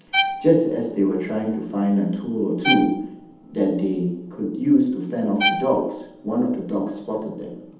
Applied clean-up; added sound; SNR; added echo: none; Bowed string instrument; 7 dB; reverberation time 0.8 s.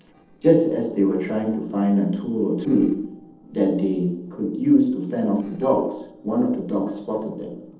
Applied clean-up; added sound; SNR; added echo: neural separator model SepFormer DNS4.